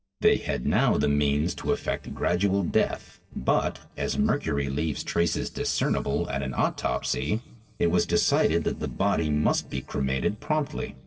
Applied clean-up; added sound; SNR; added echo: neural separator model SepFormer DNS4.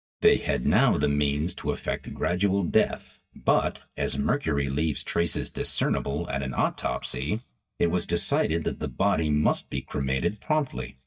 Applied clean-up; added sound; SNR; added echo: neural mask model DeepFilterNet 3.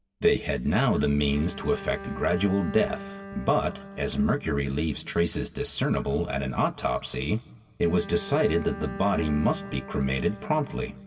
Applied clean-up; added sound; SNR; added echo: none; Bowed string instrument; 16 dB; reverberation time 1.3 s.